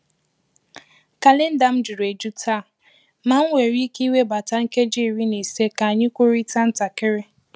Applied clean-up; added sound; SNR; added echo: none; none; none; none.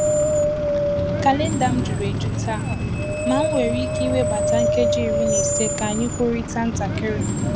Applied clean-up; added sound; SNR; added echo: none; Screech + Wind; -4 dB; none.